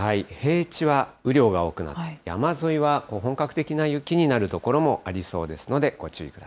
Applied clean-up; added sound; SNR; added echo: none; none; none; none.